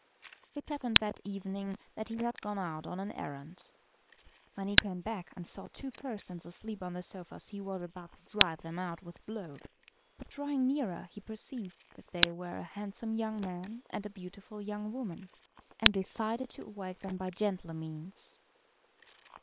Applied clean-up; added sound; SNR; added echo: neural separator model SepFormer WHAM!.